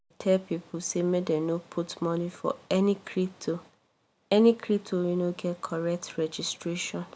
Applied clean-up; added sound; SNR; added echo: none; none; none; none.